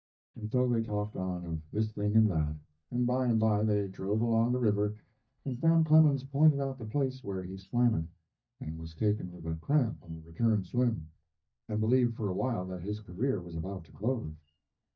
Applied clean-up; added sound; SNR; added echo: neural mask model DeepFilterNet 3.